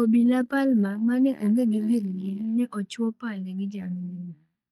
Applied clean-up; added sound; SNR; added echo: neural mask model DeepFilterNet 3.